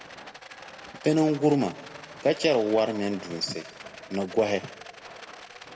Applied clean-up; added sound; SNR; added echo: none; Rattle; 17 dB; reverberation time 1.0 s.